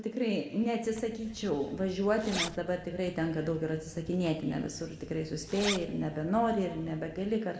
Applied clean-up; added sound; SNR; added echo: none; Zipper (clothing); 12 dB; reverberation time 1.5 s.